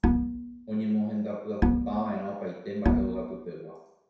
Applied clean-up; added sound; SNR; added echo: none; Bowed string instrument; -4 dB; reverberation time 0.7 s.